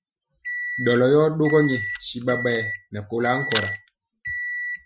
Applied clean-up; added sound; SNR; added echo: classical method Wiener filter.